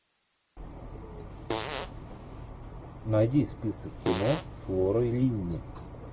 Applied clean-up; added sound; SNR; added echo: none; Fart; 8 dB; none.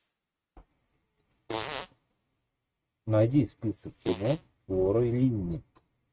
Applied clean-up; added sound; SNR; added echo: neural mask model RNNoise.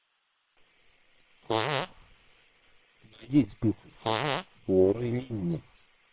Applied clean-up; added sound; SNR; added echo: neural separator model SepFormer WHAM!.